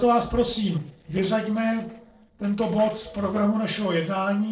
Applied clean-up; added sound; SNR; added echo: neural separator model SepFormer DNS4.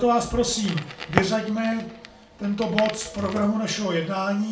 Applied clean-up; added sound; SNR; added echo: none; Crackle; 10 dB; reverberation time 0.4 s.